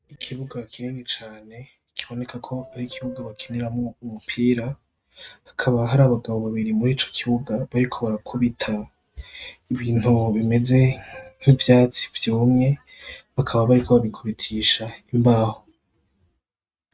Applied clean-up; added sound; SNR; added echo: neural mask model RNNoise.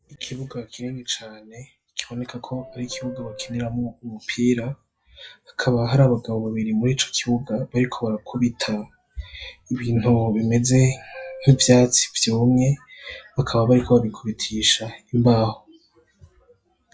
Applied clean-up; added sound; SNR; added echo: classical method log-MMSE.